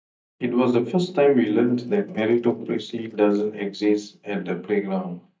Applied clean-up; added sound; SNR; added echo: neural mask model DeepFilterNet 3.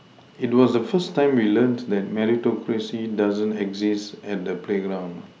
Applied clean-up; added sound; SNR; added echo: none; none; none; none.